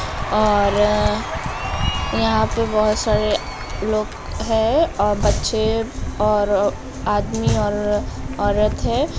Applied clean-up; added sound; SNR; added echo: none; Cheering; 12 dB; none.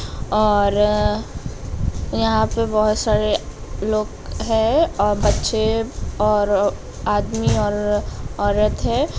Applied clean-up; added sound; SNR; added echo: none; none; none; none.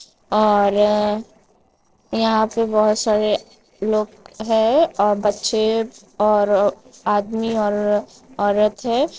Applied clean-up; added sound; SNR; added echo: neural separator model SepFormer DNS4.